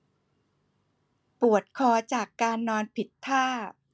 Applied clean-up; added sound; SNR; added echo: none; none; none; none.